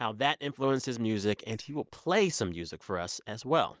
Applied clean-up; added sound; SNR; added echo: neural mask model DeepFilterNet 3.